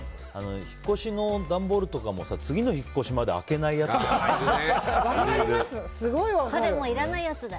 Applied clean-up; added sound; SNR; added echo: none; none; none; none.